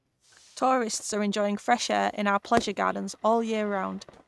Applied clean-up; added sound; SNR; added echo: neural mask model RNNoise.